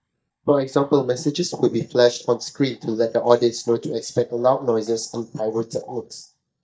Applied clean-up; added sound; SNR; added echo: neural mask model DeepFilterNet 3.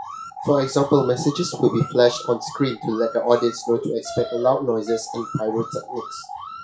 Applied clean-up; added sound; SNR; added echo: classical method WPE with log-MMSE.